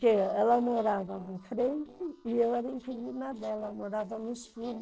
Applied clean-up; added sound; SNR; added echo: neural separator model SepFormer DNS4.